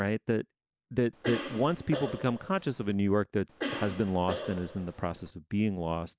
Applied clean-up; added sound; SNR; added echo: none; Cough; 8 dB; none.